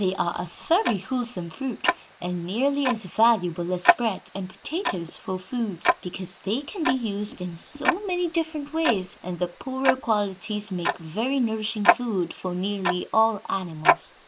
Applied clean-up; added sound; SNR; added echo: neural mask model Resemble Enhance denoiser.